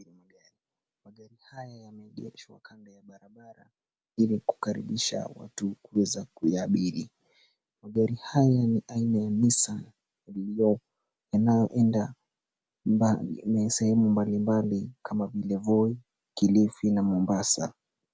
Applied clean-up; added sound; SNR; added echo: none; none; none; none.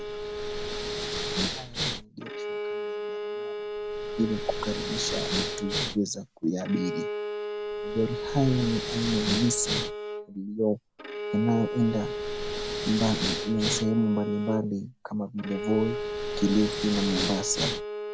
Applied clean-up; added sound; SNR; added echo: none; Respiratory sounds + Bowed string instrument; 2 dB; none.